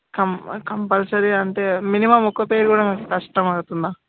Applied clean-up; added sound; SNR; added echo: none; none; none; none.